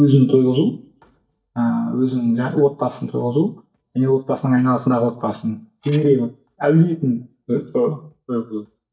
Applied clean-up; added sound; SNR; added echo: neural mask model DeepFilterNet 3.